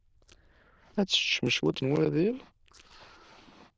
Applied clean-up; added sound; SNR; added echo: neural diffusion model UNIVERSE++.